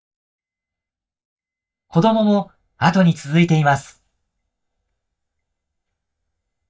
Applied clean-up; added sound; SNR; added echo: neural mask model DeepFilterNet 3.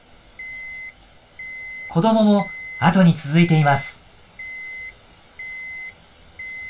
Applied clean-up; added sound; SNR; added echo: none; Alarm; 15 dB; reverberation time 0.2 s.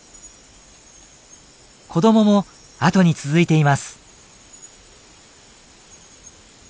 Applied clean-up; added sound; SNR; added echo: none; none; none; none.